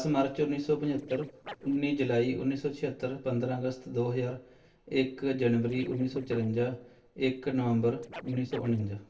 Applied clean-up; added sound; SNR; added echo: neural separator model SepFormer DNS4.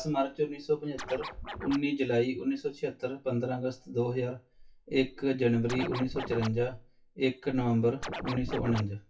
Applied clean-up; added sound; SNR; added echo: classical method WPE with log-MMSE.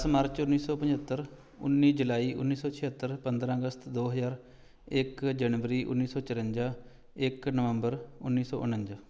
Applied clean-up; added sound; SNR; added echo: none; none; none; none.